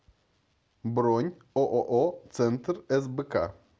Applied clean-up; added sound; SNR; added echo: none; none; none; none.